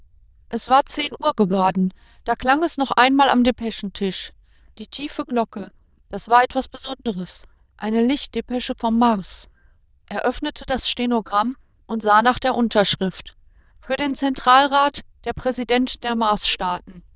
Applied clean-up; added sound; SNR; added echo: neural diffusion model UNIVERSE++.